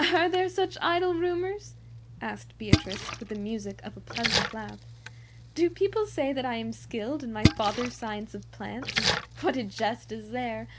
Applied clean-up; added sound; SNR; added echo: none; Splash, splatter; 3 dB; none.